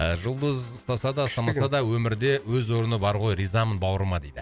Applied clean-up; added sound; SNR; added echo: none; none; none; none.